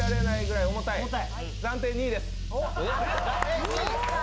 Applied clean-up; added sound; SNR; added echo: none; Engine starting / Accelerating, revving, vroom / Car; 1 dB; none.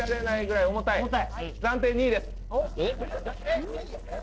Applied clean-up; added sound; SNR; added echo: neural separator model SepFormer DNS4.